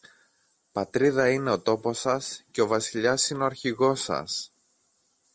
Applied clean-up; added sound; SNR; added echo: none; none; none; none.